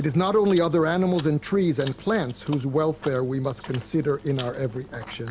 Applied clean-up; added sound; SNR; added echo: none; Chewing, mastication; 19 dB; none.